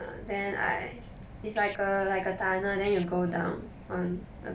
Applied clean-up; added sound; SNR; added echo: none; Tools; 18 dB; none.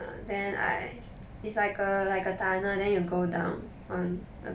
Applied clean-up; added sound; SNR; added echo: none; none; none; none.